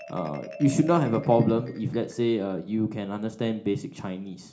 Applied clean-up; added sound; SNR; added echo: none; Marimba, xylophone; 19 dB; reverberation time 0.4 s.